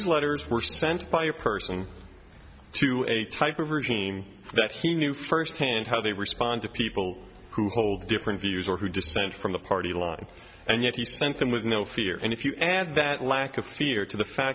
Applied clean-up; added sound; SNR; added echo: none; none; none; none.